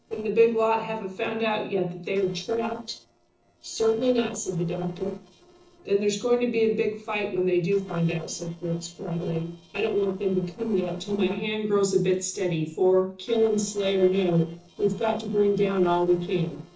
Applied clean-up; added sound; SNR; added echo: neural separator model SepFormer DNS4.